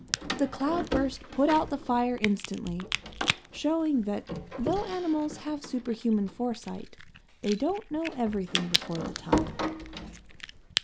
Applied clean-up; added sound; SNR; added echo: none; Crack + Door; 4 dB; none.